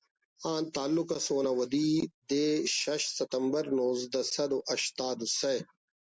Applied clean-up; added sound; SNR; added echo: none; none; none; none.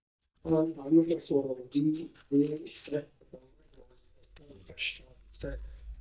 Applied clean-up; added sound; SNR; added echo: neural mask model DeepFilterNet 3.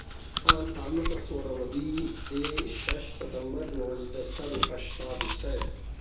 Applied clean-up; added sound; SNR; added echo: none; Chewing, mastication; -2 dB; reverberation time 0.6 s.